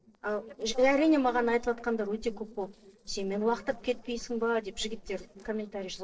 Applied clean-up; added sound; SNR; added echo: neural separator model SepFormer DNS4.